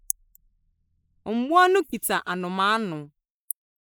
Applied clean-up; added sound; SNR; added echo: neural mask model Resemble Enhance denoiser.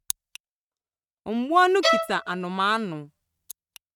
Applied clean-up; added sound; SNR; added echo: neural mask model RNNoise.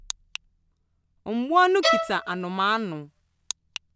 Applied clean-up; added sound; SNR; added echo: none; Bowed string instrument; 2 dB; none.